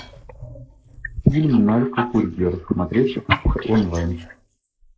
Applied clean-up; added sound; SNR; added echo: neural mask model Resemble Enhance denoiser.